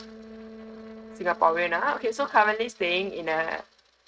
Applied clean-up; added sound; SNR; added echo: neural mask model RNNoise.